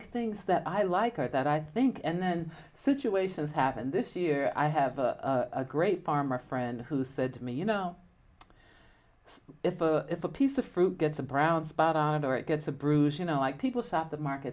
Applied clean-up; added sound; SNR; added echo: none; none; none; none.